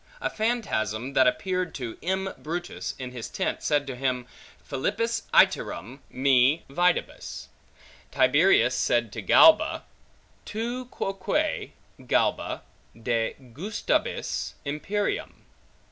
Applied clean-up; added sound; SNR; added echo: none; none; none; none.